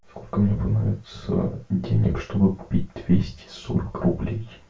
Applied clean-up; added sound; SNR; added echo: none; none; none; reverberation time 0.2 s.